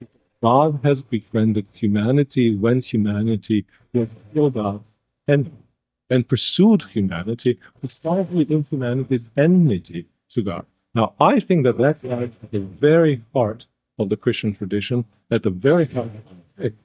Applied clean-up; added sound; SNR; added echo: neural mask model DeepFilterNet 3.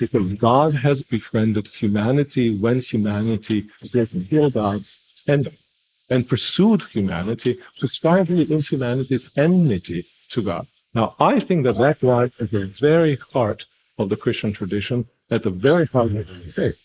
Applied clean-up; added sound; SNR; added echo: neural mask model Resemble Enhance denoiser.